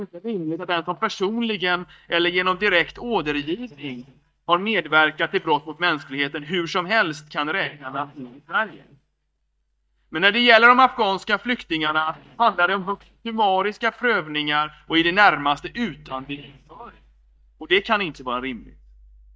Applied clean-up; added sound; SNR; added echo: neural mask model DeepFilterNet 3.